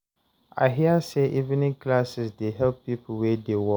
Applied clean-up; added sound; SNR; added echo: none; none; none; none.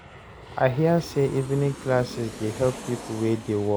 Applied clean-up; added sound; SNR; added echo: none; Aircraft; 14 dB; none.